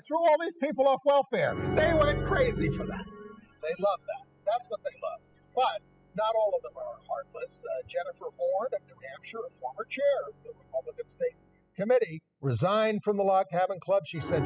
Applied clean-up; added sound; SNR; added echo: classical method spectral subtraction.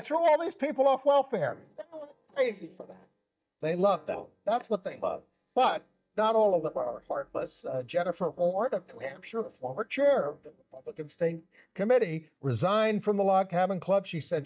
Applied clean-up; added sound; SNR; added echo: neural mask model DeepFilterNet 3.